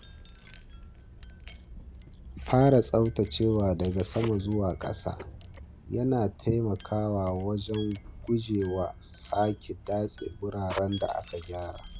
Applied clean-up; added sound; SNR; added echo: none; Wind chime; 16 dB; none.